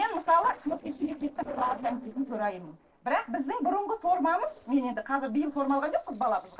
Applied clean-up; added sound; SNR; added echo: neural separator model SepFormer DNS4.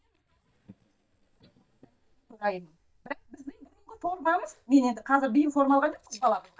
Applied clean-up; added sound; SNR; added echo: neural mask model DeepFilterNet 3.